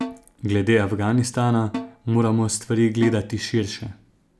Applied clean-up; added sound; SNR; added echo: none; Snare drum; 15 dB; none.